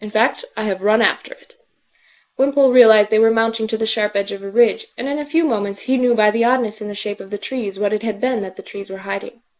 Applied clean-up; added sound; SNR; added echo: neural mask model Resemble Enhance denoiser.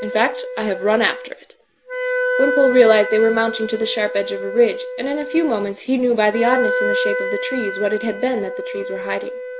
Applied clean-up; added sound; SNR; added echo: none; Wind instrument, woodwind instrument; 5 dB; none.